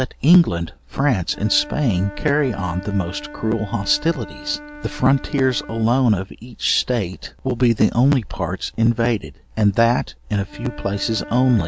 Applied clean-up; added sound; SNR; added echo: none; Wind instrument, woodwind instrument; 19 dB; none.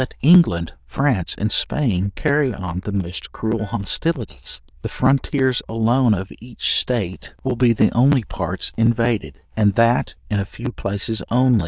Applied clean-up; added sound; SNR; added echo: neural diffusion model UNIVERSE++.